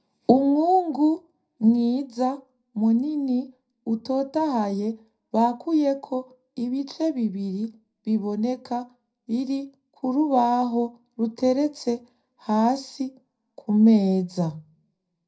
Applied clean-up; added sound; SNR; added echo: none; none; none; reverberation time 0.3 s.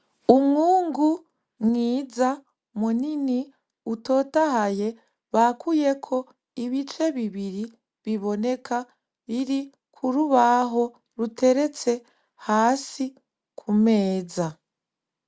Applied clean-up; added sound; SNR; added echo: none; none; none; none.